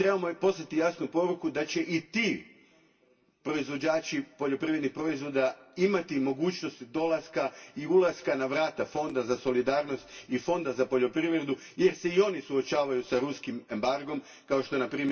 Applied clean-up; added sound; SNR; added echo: none; none; none; reverberation time 0.2 s.